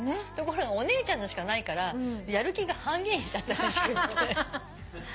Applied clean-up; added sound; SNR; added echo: none; none; none; none.